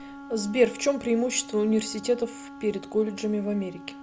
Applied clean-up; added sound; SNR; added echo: none; Wind instrument, woodwind instrument; 16 dB; none.